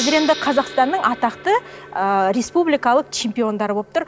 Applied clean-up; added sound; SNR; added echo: none; Gong; 14 dB; none.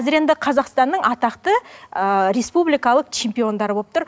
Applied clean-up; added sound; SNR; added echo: none; none; none; none.